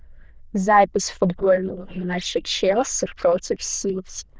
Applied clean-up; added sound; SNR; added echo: neural diffusion model UNIVERSE++.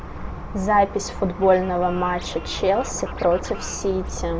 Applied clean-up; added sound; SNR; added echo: none; Scratching (performance technique); 18 dB; none.